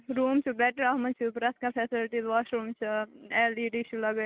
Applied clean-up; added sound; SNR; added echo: none; none; none; none.